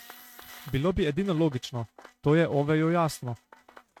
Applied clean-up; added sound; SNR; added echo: neural mask model RNNoise.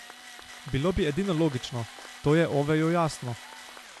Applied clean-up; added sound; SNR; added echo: none; Tools + Applause / Crowd / Cheering; 16 dB; none.